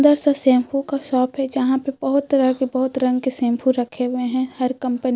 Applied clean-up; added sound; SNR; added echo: none; none; none; none.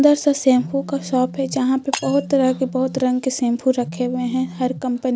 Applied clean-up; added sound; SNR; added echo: none; Telephone + Shatter; 14 dB; none.